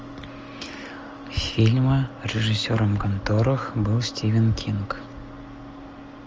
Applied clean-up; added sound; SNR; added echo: none; none; none; none.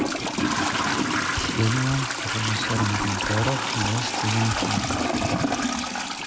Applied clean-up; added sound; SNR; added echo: none; Trickle, dribble / Toilet flush; -3 dB; none.